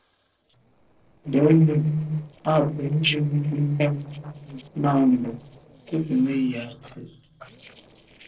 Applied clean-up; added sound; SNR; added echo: neural separator model SepFormer DNS4.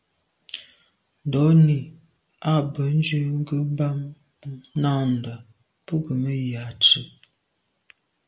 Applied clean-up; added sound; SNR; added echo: none; none; none; none.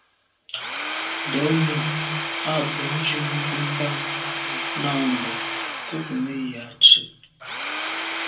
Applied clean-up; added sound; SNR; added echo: none; Tools / Domestic sounds, home sounds; 4 dB; reverberation time 0.2 s.